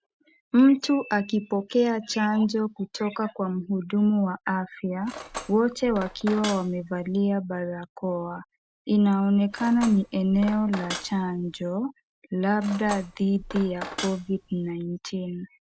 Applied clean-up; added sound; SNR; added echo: none; Cutlery, silverware; 13 dB; none.